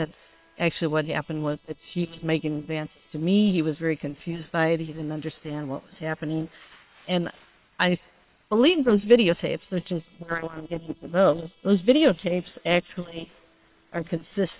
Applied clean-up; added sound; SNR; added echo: neural separator model SepFormer WHAM!.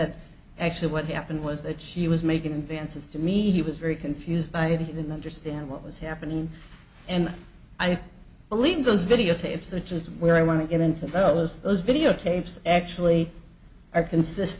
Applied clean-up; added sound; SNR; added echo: none; none; none; none.